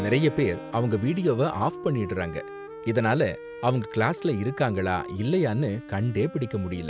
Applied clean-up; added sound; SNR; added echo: none; Keyboard (musical) + Wind instrument, woodwind instrument; 13 dB; none.